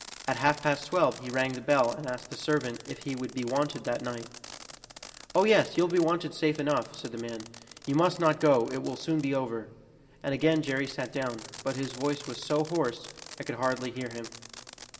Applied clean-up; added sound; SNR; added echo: none; Fireworks; 18 dB; reverberation time 1.8 s.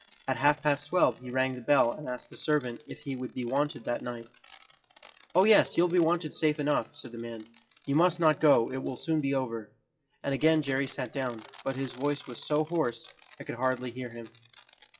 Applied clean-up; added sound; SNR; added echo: classical method WPE with log-MMSE.